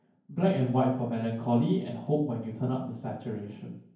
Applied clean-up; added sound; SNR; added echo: none; none; none; reverberation time 0.9 s.